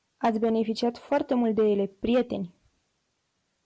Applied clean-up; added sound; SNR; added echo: none; none; none; none.